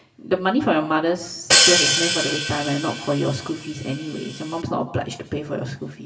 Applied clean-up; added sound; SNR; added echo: none; Hi-hat; -3 dB; reverberation time 0.8 s.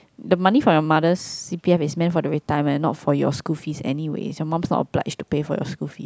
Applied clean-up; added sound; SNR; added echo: none; none; none; none.